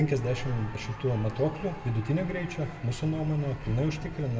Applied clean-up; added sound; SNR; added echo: none; Cheering; 18 dB; reverberation time 1.1 s.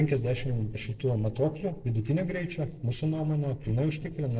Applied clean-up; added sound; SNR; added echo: neural separator model SepFormer DNS4.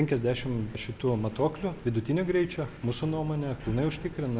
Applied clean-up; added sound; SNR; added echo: none; none; none; none.